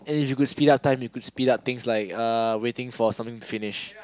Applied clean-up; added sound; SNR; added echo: none; none; none; none.